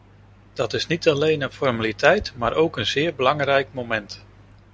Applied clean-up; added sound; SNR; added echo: none; none; none; none.